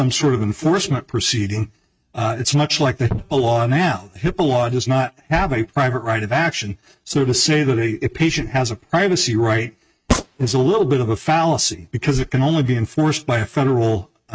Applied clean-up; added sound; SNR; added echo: neural mask model RNNoise.